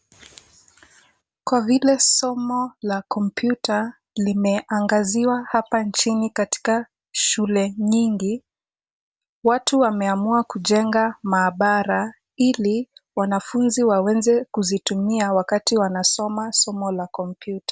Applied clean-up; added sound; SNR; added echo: none; none; none; none.